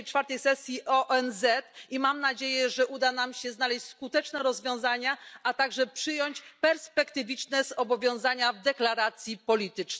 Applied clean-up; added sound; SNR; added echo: none; none; none; none.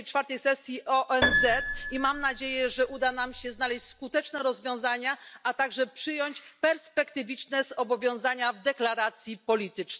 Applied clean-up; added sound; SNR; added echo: none; Piano; 3 dB; none.